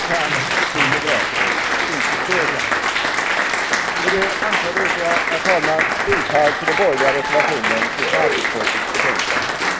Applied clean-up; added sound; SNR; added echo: none; Applause; -5 dB; none.